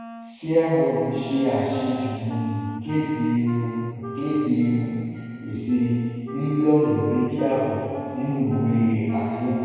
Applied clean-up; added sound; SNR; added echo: none; Wind instrument, woodwind instrument; 13 dB; reverberation time 2.2 s.